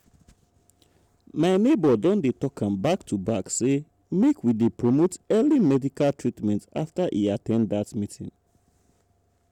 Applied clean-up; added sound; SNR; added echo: none; none; none; none.